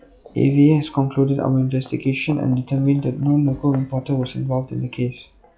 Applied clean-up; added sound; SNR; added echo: classical method log-MMSE.